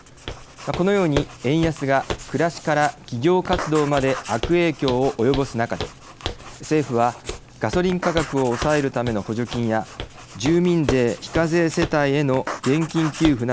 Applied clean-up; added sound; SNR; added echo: none; Walk, footsteps + Writing; 11 dB; none.